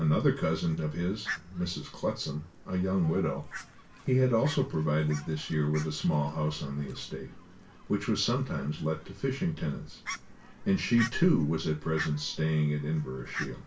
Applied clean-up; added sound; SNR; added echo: none; Fowl; 16 dB; reverberation time 0.2 s.